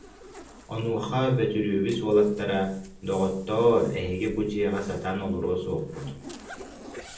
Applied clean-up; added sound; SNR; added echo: none; Zipper (clothing); 19 dB; reverberation time 0.6 s.